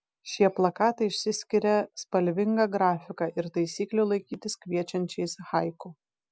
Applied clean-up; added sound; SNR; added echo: none; none; none; none.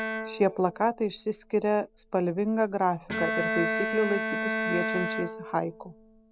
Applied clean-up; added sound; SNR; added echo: none; Bowed string instrument; 4 dB; none.